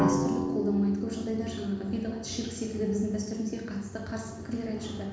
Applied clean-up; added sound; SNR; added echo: none; Drum; 3 dB; reverberation time 1.1 s.